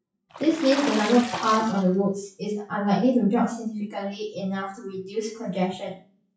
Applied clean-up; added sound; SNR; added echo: classical method WPE with log-MMSE.